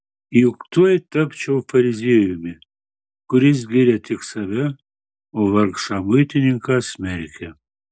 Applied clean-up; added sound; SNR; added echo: none; none; none; none.